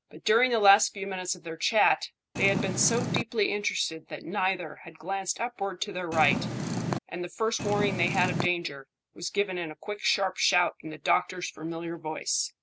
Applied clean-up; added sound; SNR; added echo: none; Purr; 2 dB; none.